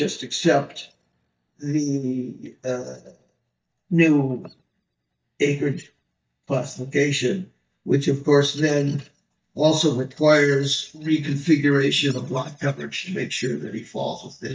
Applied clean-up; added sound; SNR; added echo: neural mask model DeepFilterNet 3.